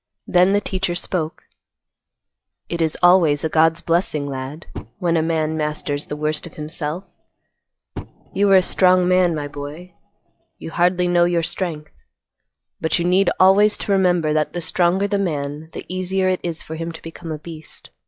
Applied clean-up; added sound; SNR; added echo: classical method log-MMSE.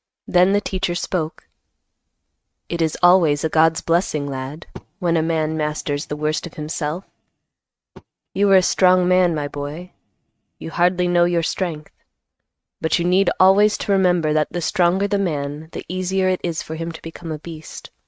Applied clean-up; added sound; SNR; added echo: neural mask model RNNoise.